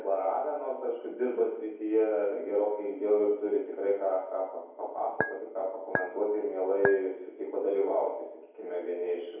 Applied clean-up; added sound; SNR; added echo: none; Chink, clink; 5 dB; reverberation time 2.0 s.